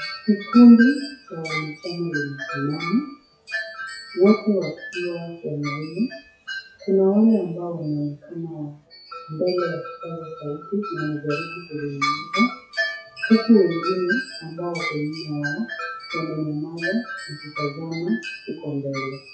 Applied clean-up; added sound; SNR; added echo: classical method WPE with log-MMSE.